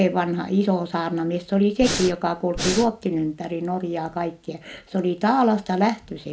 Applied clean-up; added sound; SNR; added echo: none; Breathing; 4 dB; none.